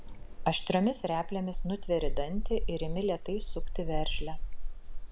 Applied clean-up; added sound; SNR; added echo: none; Fire; -1 dB; none.